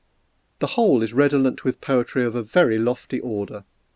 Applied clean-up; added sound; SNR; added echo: none; none; none; none.